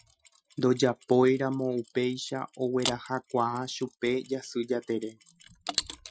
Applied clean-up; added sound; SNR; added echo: classical method Wiener filter.